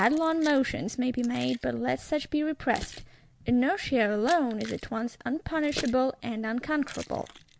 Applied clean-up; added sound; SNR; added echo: none; Keys jangling; 19 dB; none.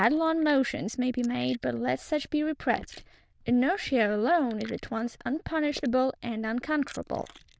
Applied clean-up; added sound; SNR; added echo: neural diffusion model UNIVERSE++.